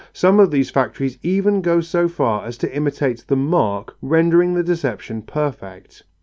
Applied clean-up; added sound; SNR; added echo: none; none; none; none.